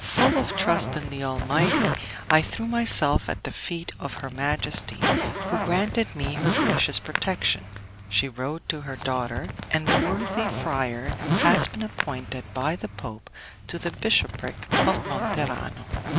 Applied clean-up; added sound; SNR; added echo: none; Zipper (clothing); 1 dB; none.